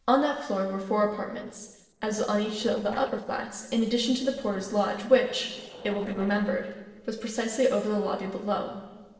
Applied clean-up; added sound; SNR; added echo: neural separator model SepFormer DNS4.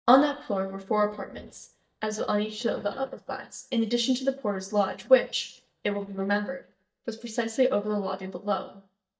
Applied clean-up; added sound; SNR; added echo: neural mask model DeepFilterNet 3.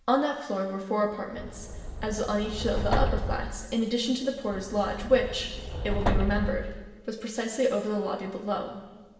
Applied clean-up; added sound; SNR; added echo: none; Subway, metro, underground; 2 dB; reverberation time 1.2 s.